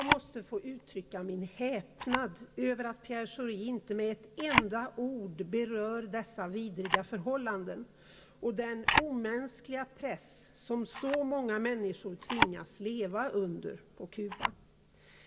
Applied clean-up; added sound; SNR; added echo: none; Camera; 2 dB; reverberation time 1.4 s.